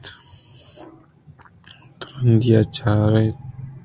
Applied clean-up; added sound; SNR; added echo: none; none; none; none.